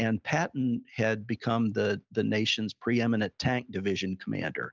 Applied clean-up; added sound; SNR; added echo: none; none; none; none.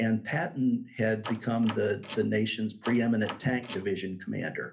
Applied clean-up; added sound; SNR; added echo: none; Door; 14 dB; reverberation time 0.3 s.